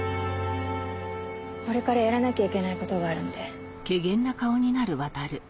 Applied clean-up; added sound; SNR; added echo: none; none; none; none.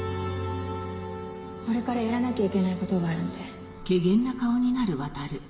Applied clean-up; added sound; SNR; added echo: none; none; none; reverberation time 1.3 s.